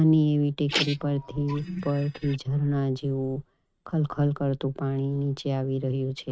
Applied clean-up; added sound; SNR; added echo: neural mask model RNNoise.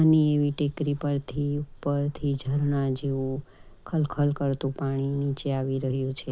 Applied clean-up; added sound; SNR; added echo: none; none; none; none.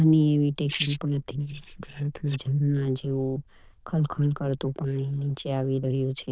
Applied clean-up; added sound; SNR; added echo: neural diffusion model UNIVERSE++.